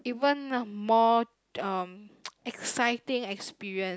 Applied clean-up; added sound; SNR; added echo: none; none; none; none.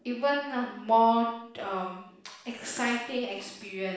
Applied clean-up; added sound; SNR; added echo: none; none; none; reverberation time 0.7 s.